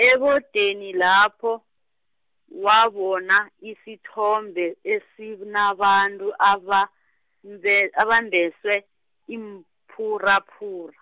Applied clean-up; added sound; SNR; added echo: none; none; none; none.